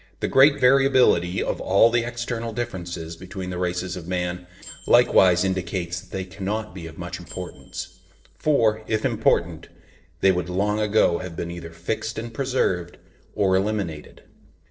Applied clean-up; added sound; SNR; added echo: neural separator model SepFormer DNS4.